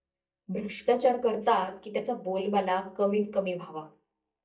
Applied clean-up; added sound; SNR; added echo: neural mask model DeepFilterNet 3.